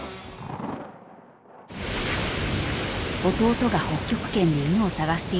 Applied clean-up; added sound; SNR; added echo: none; Thunder; 16 dB; none.